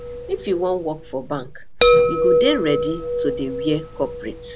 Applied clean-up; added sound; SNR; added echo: none; Chime; -3 dB; none.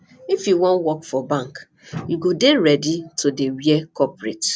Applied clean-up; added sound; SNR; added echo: none; none; none; none.